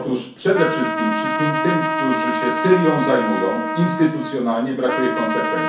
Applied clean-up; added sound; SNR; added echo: none; Trumpet; 3 dB; reverberation time 0.6 s.